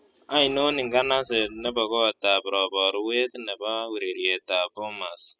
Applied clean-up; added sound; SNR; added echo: classical method spectral subtraction.